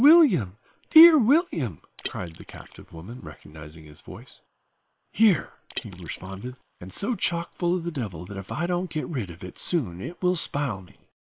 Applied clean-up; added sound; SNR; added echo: neural separator model SepFormer WHAM!.